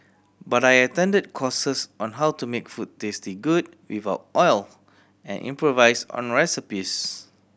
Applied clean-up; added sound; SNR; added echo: none; none; none; none.